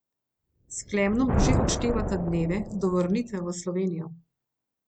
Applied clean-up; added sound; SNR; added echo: none; Thunder; 3 dB; none.